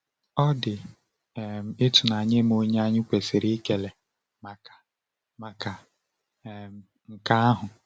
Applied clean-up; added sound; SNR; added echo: none; none; none; none.